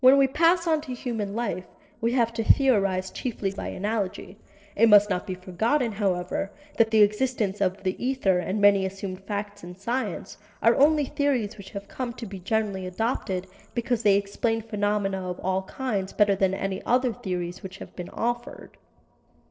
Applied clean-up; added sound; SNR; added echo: neural separator model SepFormer DNS4.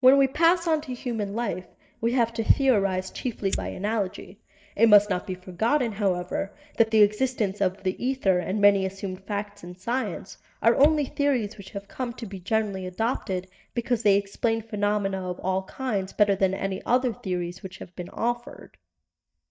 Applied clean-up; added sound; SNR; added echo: neural mask model DeepFilterNet 3.